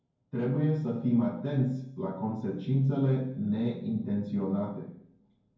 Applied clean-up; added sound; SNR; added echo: none; none; none; reverberation time 0.9 s.